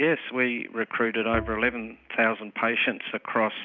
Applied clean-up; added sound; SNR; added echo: none; Bowed string instrument; 15 dB; none.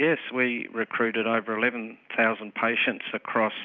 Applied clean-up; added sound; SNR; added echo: none; none; none; none.